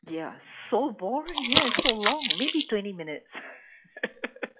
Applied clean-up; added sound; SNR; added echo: classical method log-MMSE.